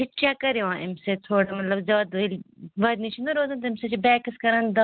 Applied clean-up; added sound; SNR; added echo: none; none; none; none.